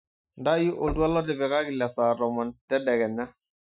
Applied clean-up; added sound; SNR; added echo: classical method Wiener filter.